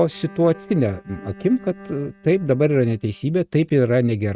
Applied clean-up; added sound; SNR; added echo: neural mask model RNNoise.